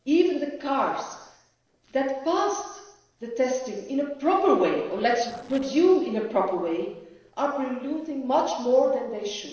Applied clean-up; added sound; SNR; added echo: neural separator model SepFormer DNS4.